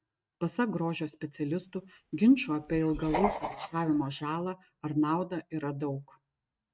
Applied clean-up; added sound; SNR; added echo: neural mask model RNNoise.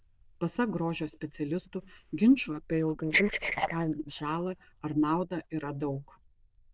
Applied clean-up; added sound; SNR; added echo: neural diffusion model UNIVERSE++.